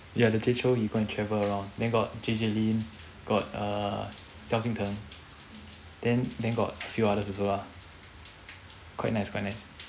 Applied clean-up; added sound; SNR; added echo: none; none; none; none.